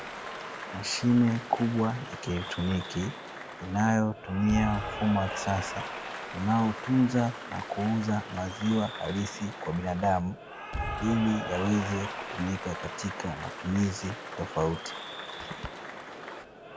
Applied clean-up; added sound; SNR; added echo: none; Applause / Cheering; 9 dB; none.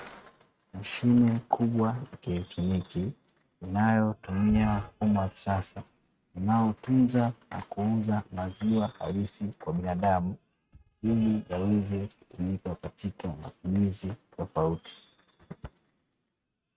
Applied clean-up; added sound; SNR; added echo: neural mask model RNNoise.